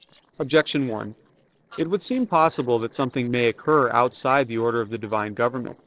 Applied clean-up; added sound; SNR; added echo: neural separator model SepFormer DNS4.